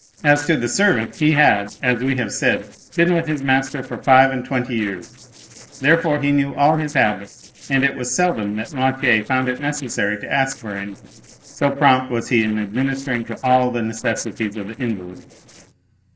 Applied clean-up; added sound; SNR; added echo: neural separator model SepFormer DNS4.